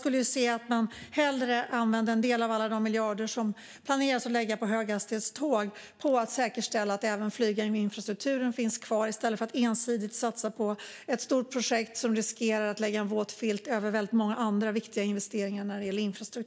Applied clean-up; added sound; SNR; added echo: none; none; none; none.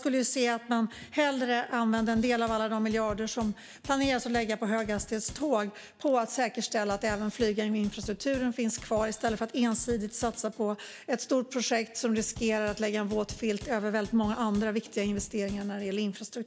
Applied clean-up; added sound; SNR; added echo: none; Drum / Drum kit; 17 dB; none.